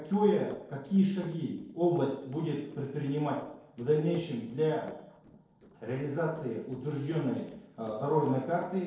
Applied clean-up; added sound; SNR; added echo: neural separator model SepFormer DNS4.